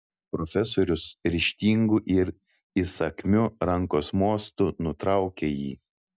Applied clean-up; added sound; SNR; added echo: none; none; none; none.